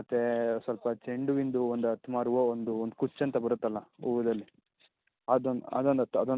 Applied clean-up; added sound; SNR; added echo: none; none; none; none.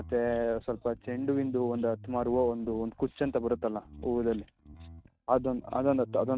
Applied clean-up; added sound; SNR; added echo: neural mask model RNNoise.